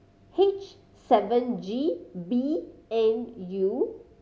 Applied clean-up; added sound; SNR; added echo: none; none; none; none.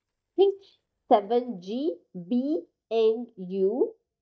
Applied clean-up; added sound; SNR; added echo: neural mask model DeepFilterNet 3.